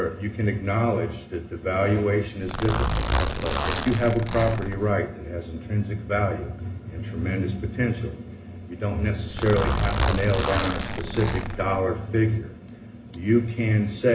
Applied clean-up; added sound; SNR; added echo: none; Zipper (clothing); 1 dB; reverberation time 0.4 s.